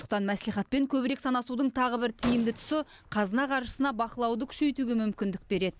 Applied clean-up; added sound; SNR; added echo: none; Gunshot, gunfire; 15 dB; none.